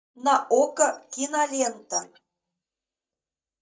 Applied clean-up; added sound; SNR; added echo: neural mask model DeepFilterNet 3.